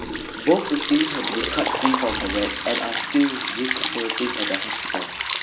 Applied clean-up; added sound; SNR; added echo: none; Liquid; 2 dB; reverberation time 1.5 s.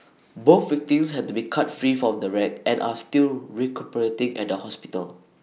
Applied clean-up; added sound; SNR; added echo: none; none; none; none.